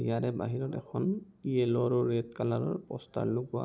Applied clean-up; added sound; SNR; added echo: none; none; none; none.